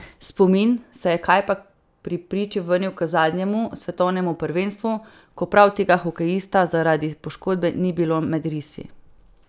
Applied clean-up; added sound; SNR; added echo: none; none; none; none.